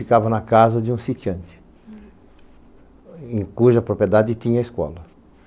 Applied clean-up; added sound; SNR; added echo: none; none; none; none.